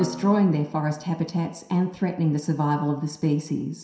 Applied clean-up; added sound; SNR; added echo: none; Drum; 19 dB; reverberation time 0.7 s.